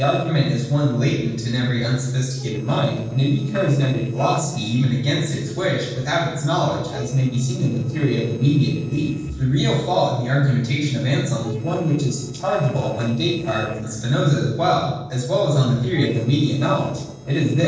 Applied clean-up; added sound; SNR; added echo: neural separator model SepFormer DNS4.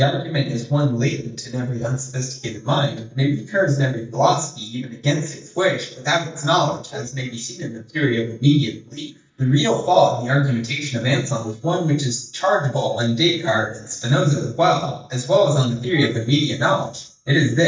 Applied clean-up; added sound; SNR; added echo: neural mask model DeepFilterNet 3.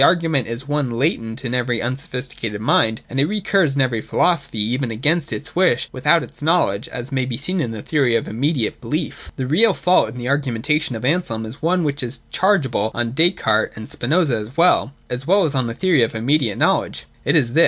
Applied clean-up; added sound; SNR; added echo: none; none; none; none.